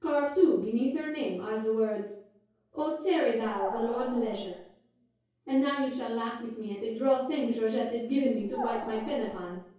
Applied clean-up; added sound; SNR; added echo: none; Animal; 10 dB; reverberation time 0.6 s.